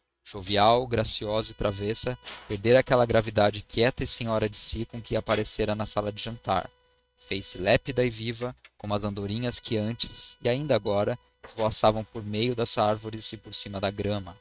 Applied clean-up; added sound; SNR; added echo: neural mask model RNNoise.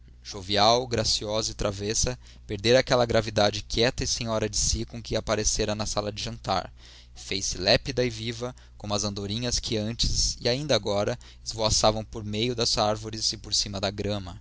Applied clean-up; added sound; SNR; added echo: none; none; none; none.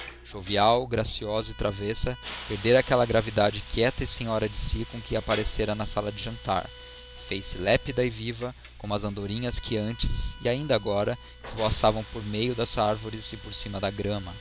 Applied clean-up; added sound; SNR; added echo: none; Bowed string instrument + Hiss; 18 dB; none.